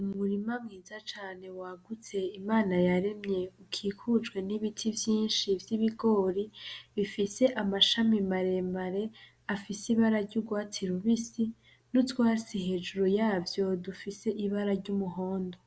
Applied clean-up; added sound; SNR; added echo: none; none; none; none.